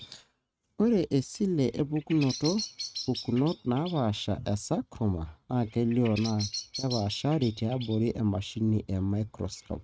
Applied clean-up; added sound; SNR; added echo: neural mask model RNNoise.